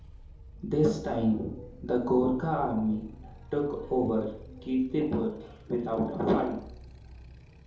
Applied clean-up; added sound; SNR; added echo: none; Motorcycle; 19 dB; reverberation time 2.6 s.